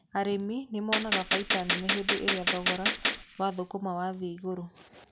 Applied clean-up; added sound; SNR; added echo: none; Gunshot, gunfire; -4 dB; none.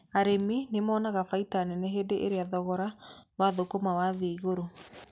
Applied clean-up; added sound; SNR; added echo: none; none; none; none.